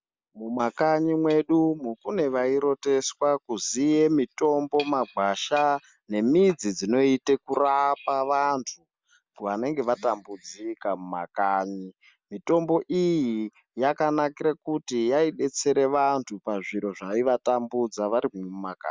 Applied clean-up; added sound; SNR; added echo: none; none; none; none.